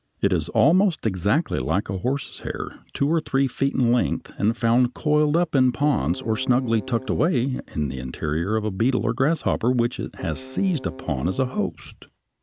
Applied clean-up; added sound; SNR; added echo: none; Keyboard (musical); 15 dB; none.